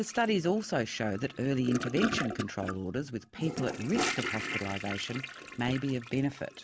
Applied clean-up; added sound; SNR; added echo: none; Toilet flush / Gurgling; 6 dB; none.